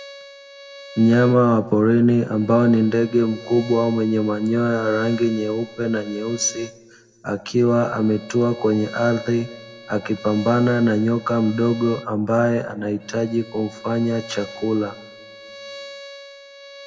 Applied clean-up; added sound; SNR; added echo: none; Bowed string instrument; 19 dB; reverberation time 0.9 s.